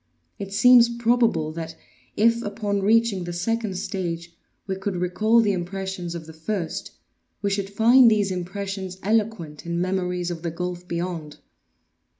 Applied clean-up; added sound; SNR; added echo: none; none; none; none.